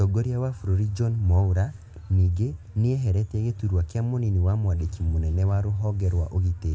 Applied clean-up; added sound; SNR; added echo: none; none; none; none.